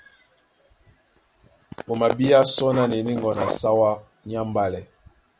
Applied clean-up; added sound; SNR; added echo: none; Zipper (clothing); 12 dB; none.